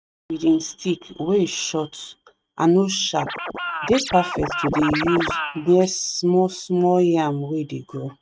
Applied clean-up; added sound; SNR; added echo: neural mask model RNNoise.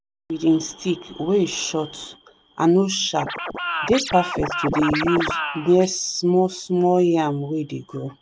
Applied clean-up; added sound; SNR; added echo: none; Scratching (performance technique); 5 dB; none.